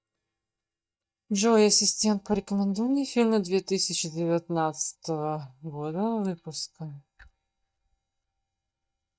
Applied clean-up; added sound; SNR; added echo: neural mask model DeepFilterNet 3.